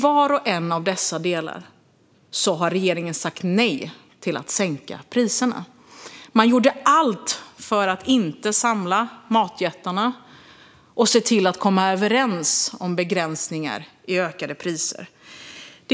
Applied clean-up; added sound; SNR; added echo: none; none; none; none.